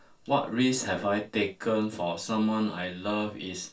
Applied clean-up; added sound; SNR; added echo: none; none; none; reverberation time 0.2 s.